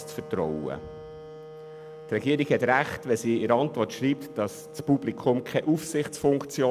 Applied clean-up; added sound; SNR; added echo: none; Wind instrument, woodwind instrument; 16 dB; none.